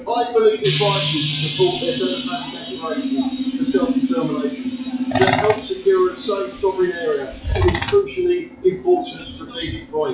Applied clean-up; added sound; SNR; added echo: classical method WPE with log-MMSE.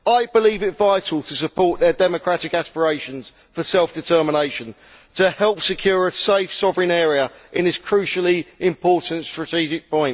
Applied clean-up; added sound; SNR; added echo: none; none; none; none.